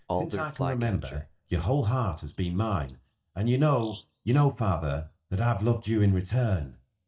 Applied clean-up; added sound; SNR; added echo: neural mask model DeepFilterNet 3.